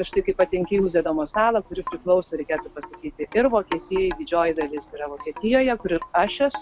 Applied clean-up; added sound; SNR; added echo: none; Wind chime; 16 dB; none.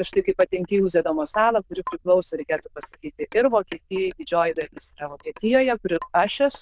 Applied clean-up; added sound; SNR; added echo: neural diffusion model UNIVERSE++.